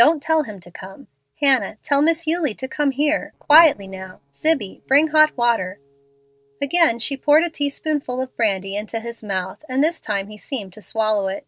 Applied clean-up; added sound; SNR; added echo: neural separator model SepFormer DNS4.